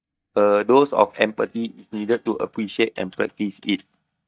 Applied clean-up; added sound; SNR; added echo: neural mask model DeepFilterNet 3.